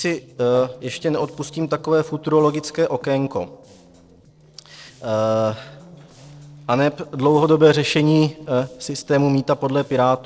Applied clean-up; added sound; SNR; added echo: neural separator model SepFormer DNS4.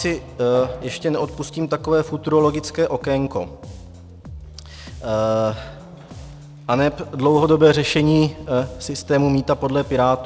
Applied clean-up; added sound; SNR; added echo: none; Bass guitar; 18 dB; none.